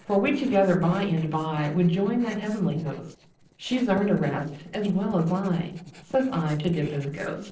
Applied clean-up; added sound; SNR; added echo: neural separator model SepFormer DNS4.